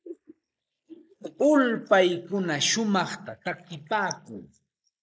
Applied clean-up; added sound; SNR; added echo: neural mask model Resemble Enhance denoiser.